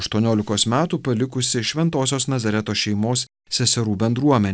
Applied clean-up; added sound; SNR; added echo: none; none; none; none.